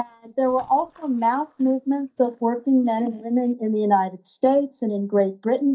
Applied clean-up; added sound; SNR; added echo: neural mask model DeepFilterNet 3.